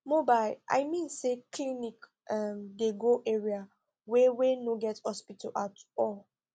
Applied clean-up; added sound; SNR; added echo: none; none; none; none.